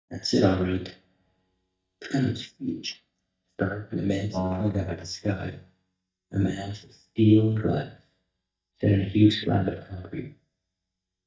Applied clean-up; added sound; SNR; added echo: neural mask model DeepFilterNet 3.